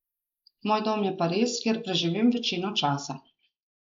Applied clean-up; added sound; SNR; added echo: neural mask model Resemble Enhance denoiser.